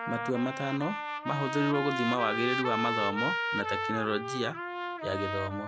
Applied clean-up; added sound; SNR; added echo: none; Trumpet; 2 dB; none.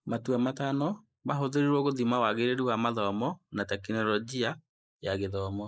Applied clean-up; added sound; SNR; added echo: neural mask model Resemble Enhance denoiser.